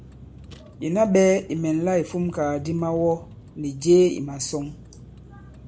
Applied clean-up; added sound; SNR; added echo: none; Vehicle; 19 dB; none.